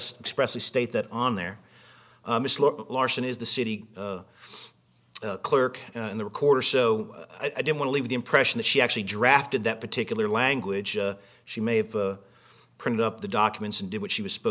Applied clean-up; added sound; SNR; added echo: none; none; none; none.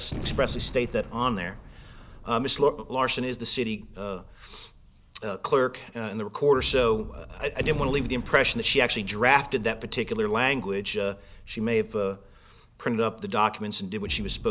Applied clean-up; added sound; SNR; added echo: none; Gunshot, gunfire; 13 dB; none.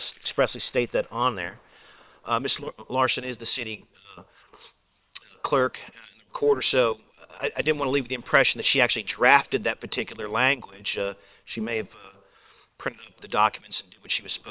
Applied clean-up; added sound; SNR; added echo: neural separator model SepFormer WHAM!.